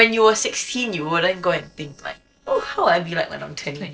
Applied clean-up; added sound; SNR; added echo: neural separator model SepFormer DNS4.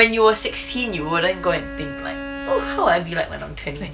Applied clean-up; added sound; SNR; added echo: none; Bowed string instrument; 13 dB; none.